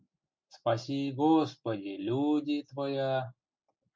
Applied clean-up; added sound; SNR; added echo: none; none; none; none.